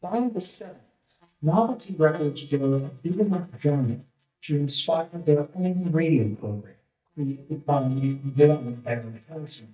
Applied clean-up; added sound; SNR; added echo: neural mask model DeepFilterNet 3.